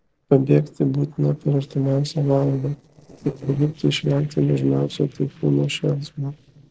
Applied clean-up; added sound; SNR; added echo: neural separator model SepFormer DNS4.